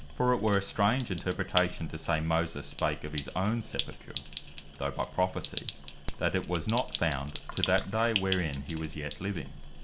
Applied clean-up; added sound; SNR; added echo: none; Sink (filling or washing); 4 dB; none.